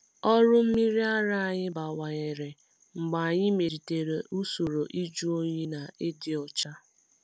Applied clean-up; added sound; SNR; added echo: none; none; none; none.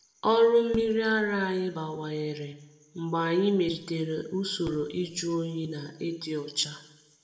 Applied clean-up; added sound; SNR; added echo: none; none; none; reverberation time 0.7 s.